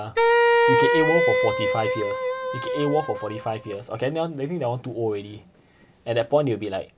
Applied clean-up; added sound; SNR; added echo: none; Wind instrument, woodwind instrument; -5 dB; none.